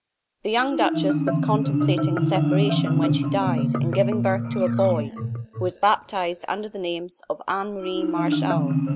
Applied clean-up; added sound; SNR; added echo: none; Marimba, xylophone; -2 dB; none.